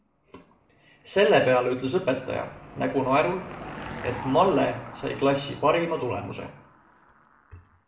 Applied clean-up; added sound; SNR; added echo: none; Car passing by / Engine; 16 dB; reverberation time 0.6 s.